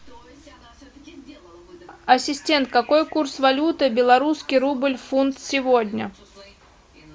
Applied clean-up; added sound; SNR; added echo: none; none; none; none.